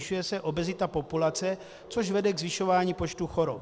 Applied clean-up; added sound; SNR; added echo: none; Growling; 16 dB; none.